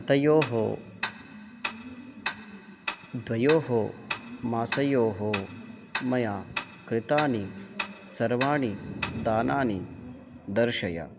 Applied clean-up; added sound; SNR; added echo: none; Tick-tock; 11 dB; none.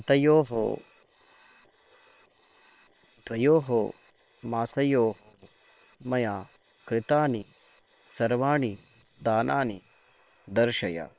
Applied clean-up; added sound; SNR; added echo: neural separator model SepFormer WHAM!.